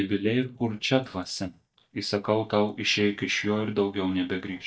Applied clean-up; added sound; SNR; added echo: neural mask model DeepFilterNet 3.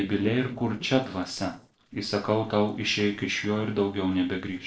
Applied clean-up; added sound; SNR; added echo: neural separator model SepFormer DNS4.